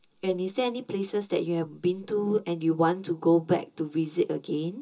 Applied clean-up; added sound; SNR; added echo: none; none; none; reverberation time 0.2 s.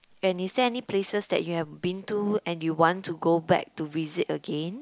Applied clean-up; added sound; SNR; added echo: none; none; none; none.